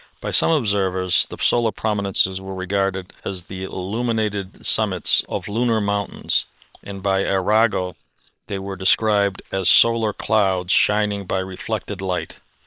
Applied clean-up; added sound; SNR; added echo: neural separator model SepFormer WHAM!.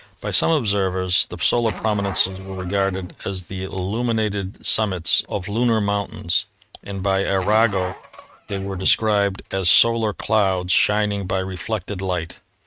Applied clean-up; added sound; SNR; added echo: neural mask model RNNoise.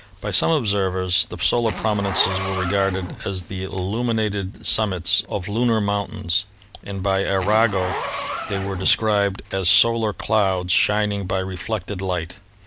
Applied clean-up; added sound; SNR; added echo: none; Zipper (clothing); 12 dB; none.